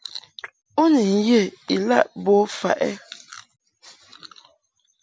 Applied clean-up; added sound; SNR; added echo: none; none; none; none.